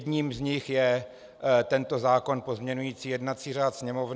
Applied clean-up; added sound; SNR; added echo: none; none; none; none.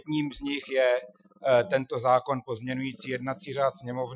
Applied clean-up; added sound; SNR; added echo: classical method Wiener filter.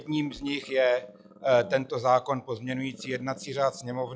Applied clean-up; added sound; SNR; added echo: classical method log-MMSE.